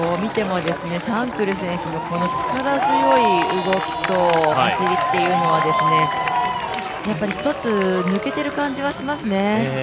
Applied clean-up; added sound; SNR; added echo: none; none; none; none.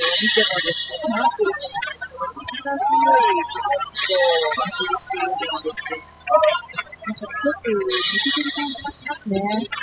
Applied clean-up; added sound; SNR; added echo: classical method spectral subtraction.